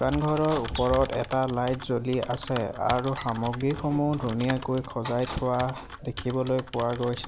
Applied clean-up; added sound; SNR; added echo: none; Typing; 12 dB; none.